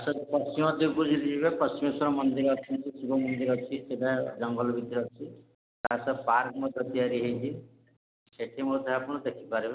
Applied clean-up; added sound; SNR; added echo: none; none; none; none.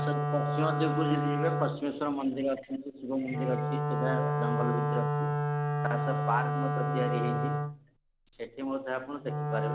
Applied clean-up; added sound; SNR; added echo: none; Wind instrument, woodwind instrument; -2 dB; none.